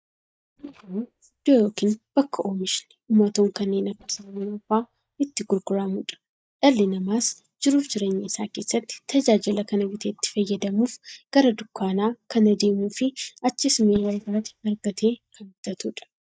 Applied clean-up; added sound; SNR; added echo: neural mask model DeepFilterNet 3.